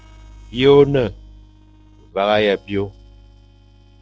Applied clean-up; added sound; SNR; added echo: neural separator model SepFormer DNS4.